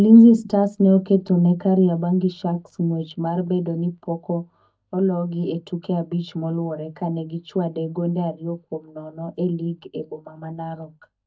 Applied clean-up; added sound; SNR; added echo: neural mask model DeepFilterNet 3.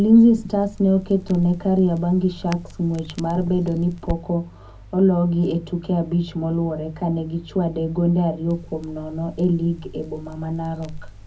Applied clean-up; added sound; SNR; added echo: none; Crackle; 17 dB; reverberation time 0.4 s.